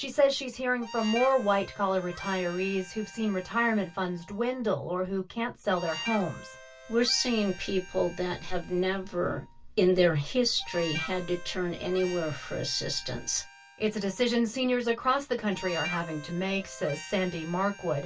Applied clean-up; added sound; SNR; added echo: none; Harmonica; 15 dB; reverberation time 0.1 s.